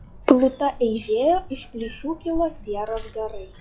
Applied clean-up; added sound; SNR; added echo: classical method log-MMSE.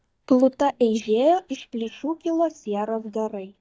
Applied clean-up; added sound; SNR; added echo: neural mask model DeepFilterNet 3.